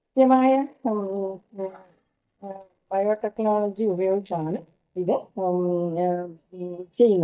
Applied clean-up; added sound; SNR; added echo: neural mask model DeepFilterNet 3.